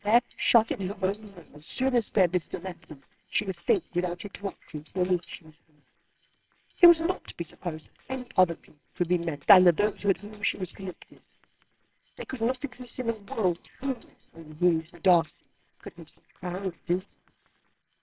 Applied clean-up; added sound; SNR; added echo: neural separator model SepFormer WHAMR!.